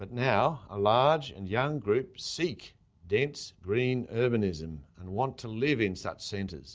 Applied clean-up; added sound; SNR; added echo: none; none; none; none.